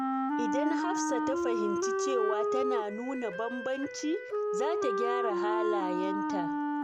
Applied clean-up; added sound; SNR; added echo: none; Wind instrument, woodwind instrument; -4 dB; none.